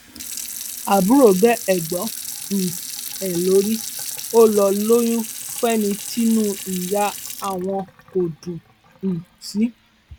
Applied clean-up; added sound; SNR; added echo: none; Sink (filling or washing) / Water tap, faucet; 11 dB; none.